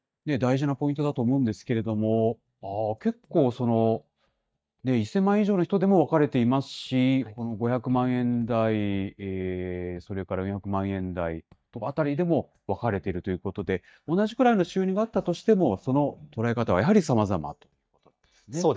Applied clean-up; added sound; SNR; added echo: neural mask model DeepFilterNet 3.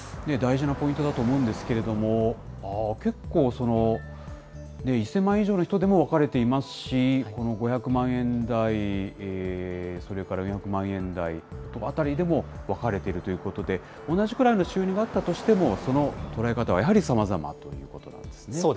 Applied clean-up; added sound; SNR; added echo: none; Car passing by; 19 dB; none.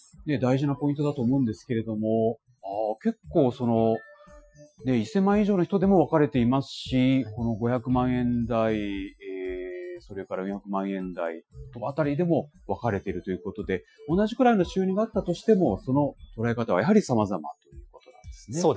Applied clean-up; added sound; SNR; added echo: classical method Wiener filter.